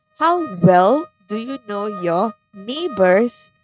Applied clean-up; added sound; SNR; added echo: neural mask model RNNoise.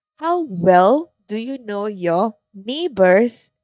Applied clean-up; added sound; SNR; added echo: neural mask model DeepFilterNet 3.